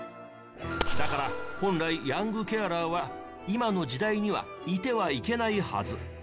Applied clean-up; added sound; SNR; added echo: none; Gunshot, gunfire; 4 dB; none.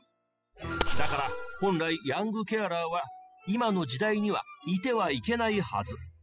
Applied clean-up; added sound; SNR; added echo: classical method spectral subtraction.